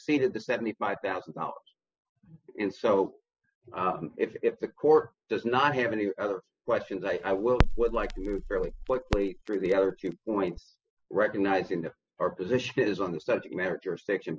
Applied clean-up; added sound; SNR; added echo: classical method spectral subtraction.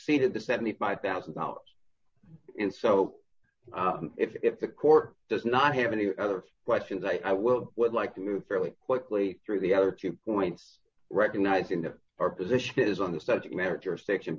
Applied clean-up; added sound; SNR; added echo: none; none; none; none.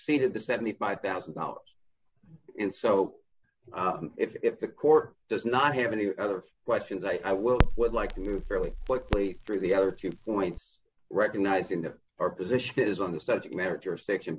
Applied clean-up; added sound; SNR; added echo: none; Crackle; 3 dB; none.